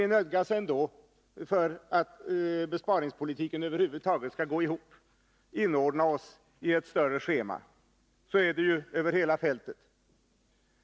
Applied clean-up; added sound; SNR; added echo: none; none; none; none.